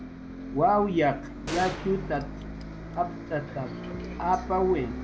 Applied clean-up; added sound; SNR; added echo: none; Bus + Gunshot, gunfire; 8 dB; none.